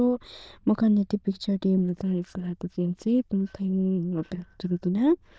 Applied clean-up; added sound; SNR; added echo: neural diffusion model UNIVERSE++.